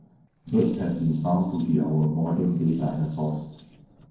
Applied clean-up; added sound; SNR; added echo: neural separator model SepFormer DNS4.